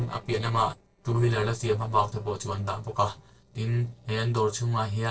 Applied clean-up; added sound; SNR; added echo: neural separator model SepFormer DNS4.